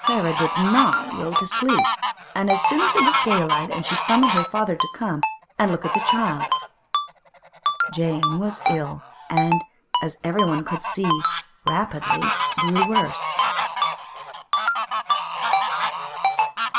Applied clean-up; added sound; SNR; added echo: none; Ringtone + Fowl; -2 dB; none.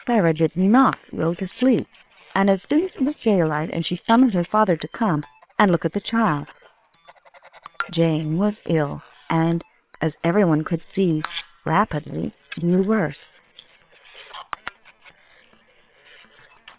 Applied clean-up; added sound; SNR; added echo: neural separator model SepFormer WHAM!.